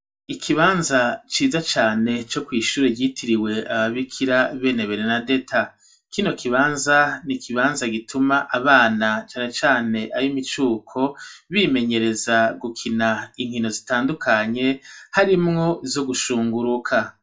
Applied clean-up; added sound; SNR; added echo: none; none; none; reverberation time 0.2 s.